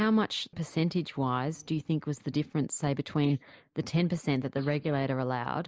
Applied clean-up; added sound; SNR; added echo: neural mask model Resemble Enhance denoiser.